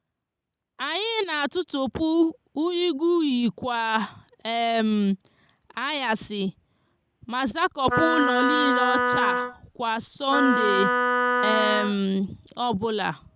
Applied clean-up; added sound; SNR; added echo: none; Wind instrument, woodwind instrument; -2 dB; none.